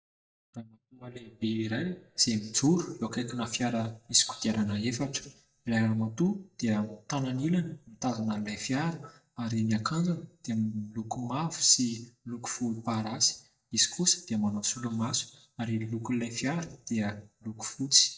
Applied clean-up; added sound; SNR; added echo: neural mask model DeepFilterNet 3.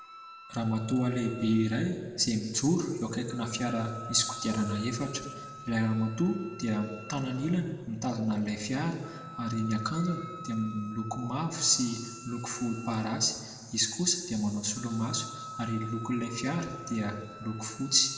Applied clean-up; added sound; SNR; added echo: none; Wind instrument, woodwind instrument; 15 dB; reverberation time 1.6 s.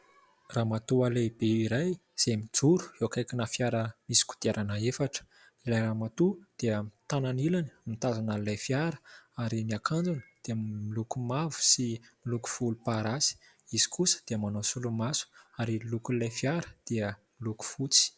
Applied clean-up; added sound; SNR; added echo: none; none; none; none.